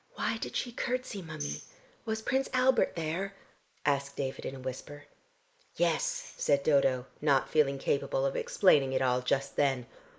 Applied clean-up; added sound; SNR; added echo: neural mask model Resemble Enhance denoiser.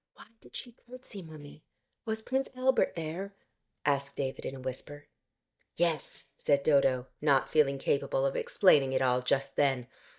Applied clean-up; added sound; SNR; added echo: neural mask model DeepFilterNet 3.